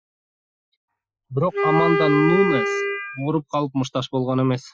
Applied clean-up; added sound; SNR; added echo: classical method Wiener filter.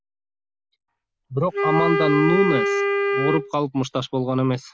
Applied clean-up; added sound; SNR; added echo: none; Wind instrument, woodwind instrument; -1 dB; none.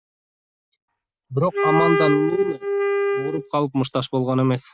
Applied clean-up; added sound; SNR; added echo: neural mask model RNNoise.